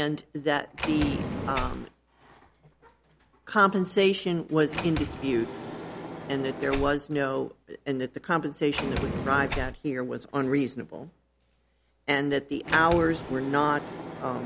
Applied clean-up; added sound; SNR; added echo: none; Sliding door; 9 dB; none.